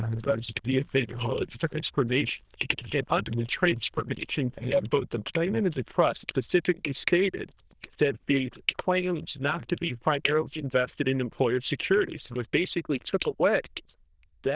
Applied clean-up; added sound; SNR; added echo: neural diffusion model UNIVERSE++.